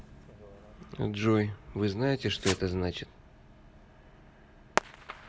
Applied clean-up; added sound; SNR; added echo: none; Fireworks; 9 dB; none.